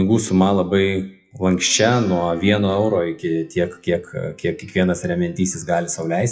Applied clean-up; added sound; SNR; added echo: classical method WPE with log-MMSE.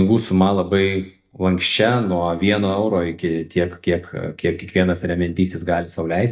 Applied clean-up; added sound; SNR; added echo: neural mask model DeepFilterNet 3.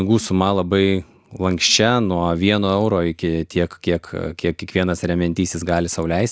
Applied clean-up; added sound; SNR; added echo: none; none; none; none.